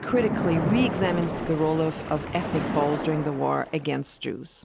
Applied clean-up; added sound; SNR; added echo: none; Splash, splatter; 4 dB; none.